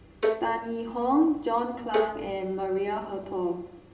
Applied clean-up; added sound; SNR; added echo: none; Bowed string instrument; 4 dB; reverberation time 1.2 s.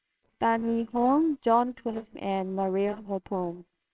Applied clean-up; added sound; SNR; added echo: neural separator model SepFormer WHAMR!.